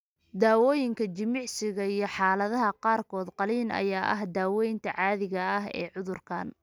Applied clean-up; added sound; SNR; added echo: none; none; none; none.